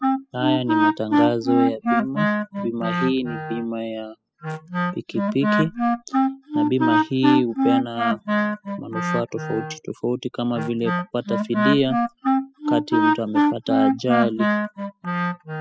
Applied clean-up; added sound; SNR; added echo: classical method spectral subtraction.